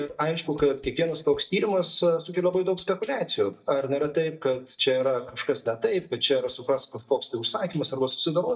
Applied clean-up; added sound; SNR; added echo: neural mask model DeepFilterNet 3.